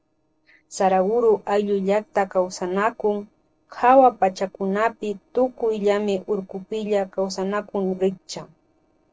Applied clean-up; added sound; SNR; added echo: neural separator model SepFormer DNS4.